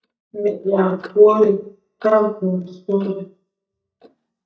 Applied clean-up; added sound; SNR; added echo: neural mask model DeepFilterNet 3.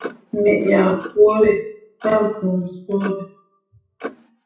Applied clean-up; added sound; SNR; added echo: classical method WPE with log-MMSE.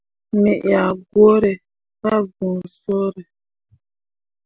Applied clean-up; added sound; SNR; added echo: none; none; none; none.